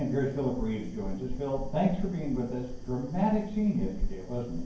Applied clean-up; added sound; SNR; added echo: none; Fire; 5 dB; reverberation time 0.9 s.